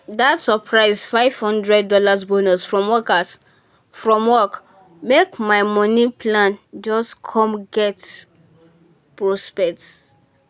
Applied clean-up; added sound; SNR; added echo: none; none; none; none.